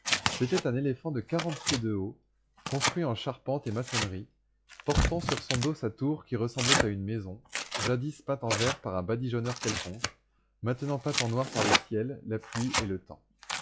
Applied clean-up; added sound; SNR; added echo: classical method log-MMSE.